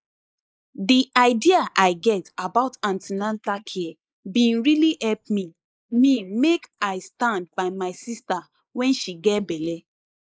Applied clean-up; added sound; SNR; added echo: neural mask model Resemble Enhance denoiser.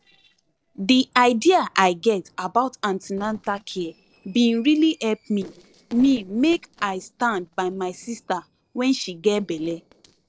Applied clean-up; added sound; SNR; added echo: neural separator model SepFormer DNS4.